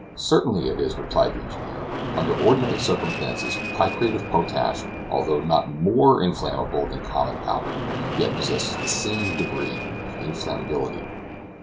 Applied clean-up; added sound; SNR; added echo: none; Fixed-wing aircraft, airplane; 6 dB; none.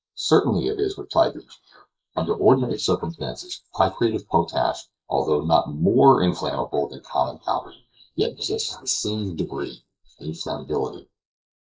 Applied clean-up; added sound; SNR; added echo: neural mask model Resemble Enhance denoiser.